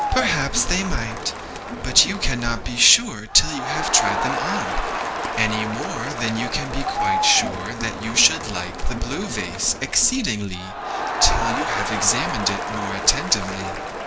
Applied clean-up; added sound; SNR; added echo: none; Crowd; 4 dB; none.